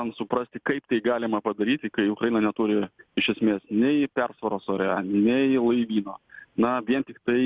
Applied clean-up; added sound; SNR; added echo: none; none; none; none.